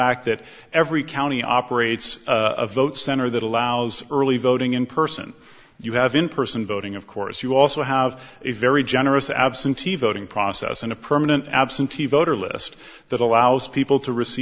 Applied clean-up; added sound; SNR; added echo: none; none; none; none.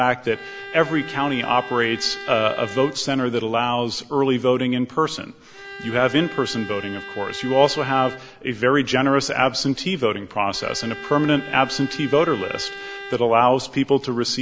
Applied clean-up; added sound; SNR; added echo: none; Bowed string instrument; 14 dB; none.